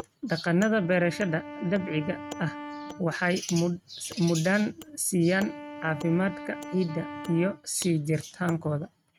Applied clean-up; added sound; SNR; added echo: neural mask model RNNoise.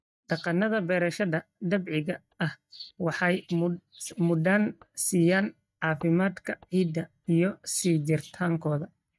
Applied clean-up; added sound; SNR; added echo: neural mask model DeepFilterNet 3.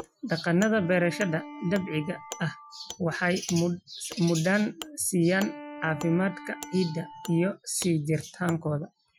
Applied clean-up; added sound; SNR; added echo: classical method Wiener filter.